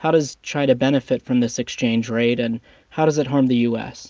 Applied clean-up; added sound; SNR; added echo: none; none; none; none.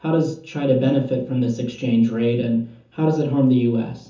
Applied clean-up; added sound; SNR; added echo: none; none; none; reverberation time 0.6 s.